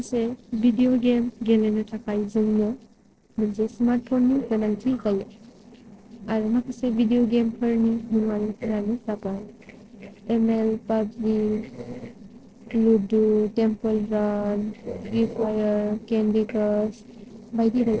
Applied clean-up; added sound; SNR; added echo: neural separator model SepFormer DNS4.